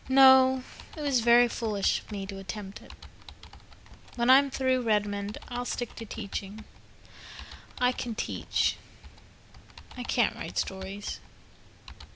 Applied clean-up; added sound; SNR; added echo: none; Computer keyboard; 18 dB; none.